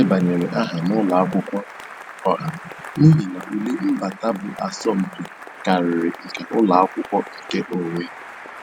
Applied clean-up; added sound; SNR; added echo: none; Applause; 16 dB; none.